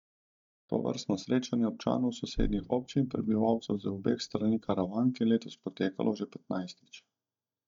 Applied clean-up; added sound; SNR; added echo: neural mask model DeepFilterNet 3.